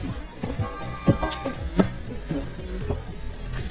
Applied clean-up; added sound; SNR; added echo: neural mask model DeepFilterNet 3.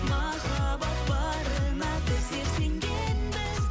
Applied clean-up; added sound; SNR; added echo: none; none; none; none.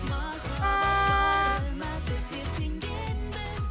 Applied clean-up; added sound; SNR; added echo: none; Wind instrument, woodwind instrument; -3 dB; none.